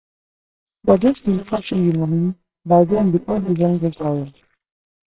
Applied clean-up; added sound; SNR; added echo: neural separator model SepFormer WHAMR!.